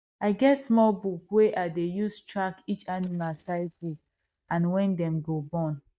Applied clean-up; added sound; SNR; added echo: neural mask model DeepFilterNet 3.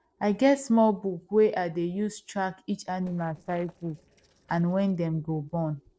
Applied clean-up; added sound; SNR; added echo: neural separator model SepFormer DNS4.